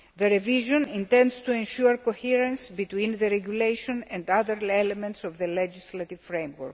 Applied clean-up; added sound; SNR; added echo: none; none; none; none.